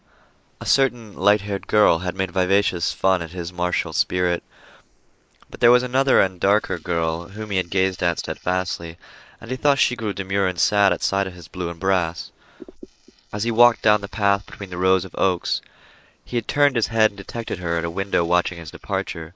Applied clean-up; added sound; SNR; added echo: neural mask model Resemble Enhance denoiser.